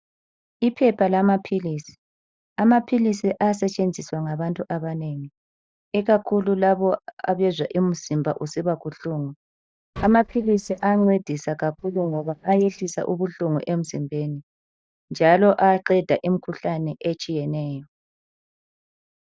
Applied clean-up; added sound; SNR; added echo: neural mask model DeepFilterNet 3.